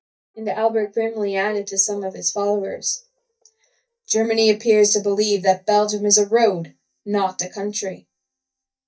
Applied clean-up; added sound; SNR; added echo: neural mask model DeepFilterNet 3.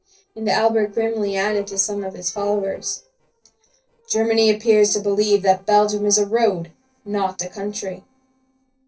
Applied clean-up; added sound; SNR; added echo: neural separator model SepFormer DNS4.